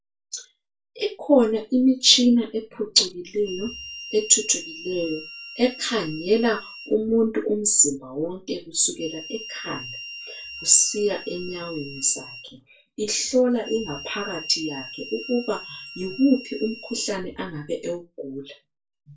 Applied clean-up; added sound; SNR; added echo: none; Harmonica; 15 dB; reverberation time 0.2 s.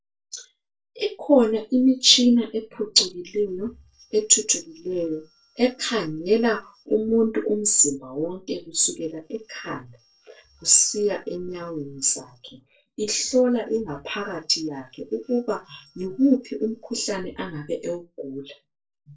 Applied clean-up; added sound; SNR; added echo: neural separator model SepFormer DNS4.